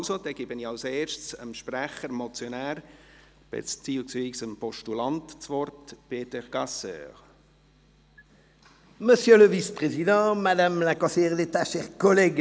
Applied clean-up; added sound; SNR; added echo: none; none; none; none.